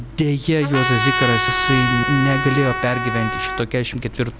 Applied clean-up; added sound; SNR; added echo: none; Trumpet; 3 dB; none.